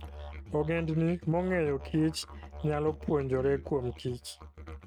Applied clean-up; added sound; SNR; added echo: neural mask model RNNoise.